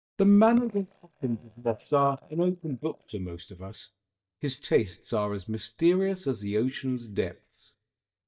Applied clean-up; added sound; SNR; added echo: neural mask model DeepFilterNet 3.